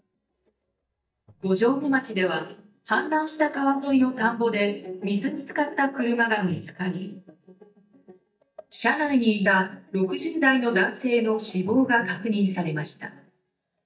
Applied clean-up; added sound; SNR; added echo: neural mask model DeepFilterNet 3.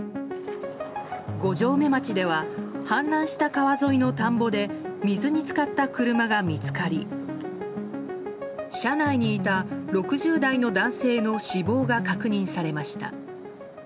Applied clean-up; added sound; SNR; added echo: none; none; none; none.